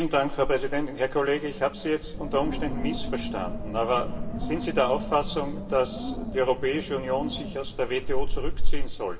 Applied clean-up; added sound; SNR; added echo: none; Wind; -1 dB; reverberation time 1.4 s.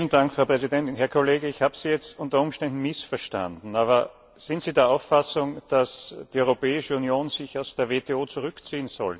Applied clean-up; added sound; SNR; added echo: none; none; none; none.